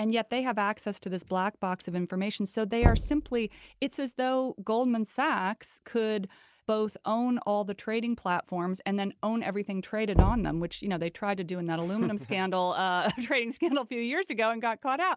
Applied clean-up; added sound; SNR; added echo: none; Knock; 1 dB; none.